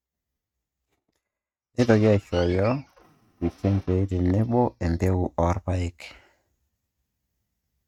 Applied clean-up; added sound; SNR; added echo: neural mask model RNNoise.